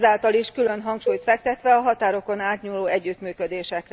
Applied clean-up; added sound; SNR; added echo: none; Cowbell; 11 dB; none.